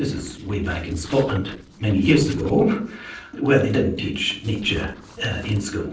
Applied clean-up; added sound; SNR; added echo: neural separator model SepFormer DNS4.